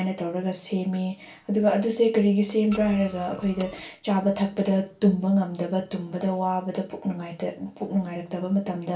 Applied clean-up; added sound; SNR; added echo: none; Printer; 18 dB; reverberation time 0.3 s.